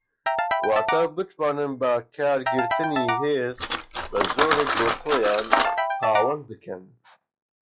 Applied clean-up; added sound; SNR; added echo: classical method log-MMSE.